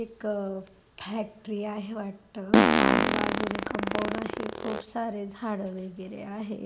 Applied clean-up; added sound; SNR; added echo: none; Fart; -5 dB; none.